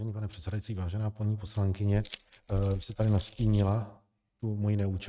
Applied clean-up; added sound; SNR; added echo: neural mask model RNNoise.